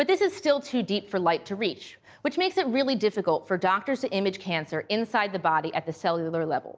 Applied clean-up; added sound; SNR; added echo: none; none; none; none.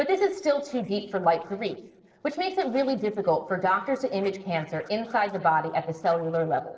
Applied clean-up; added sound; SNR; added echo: neural separator model SepFormer DNS4.